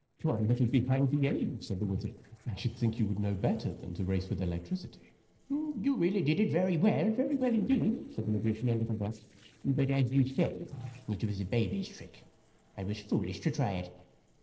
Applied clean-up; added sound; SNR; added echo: neural separator model SepFormer DNS4.